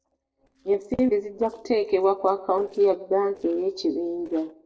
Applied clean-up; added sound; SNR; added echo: neural separator model SepFormer DNS4.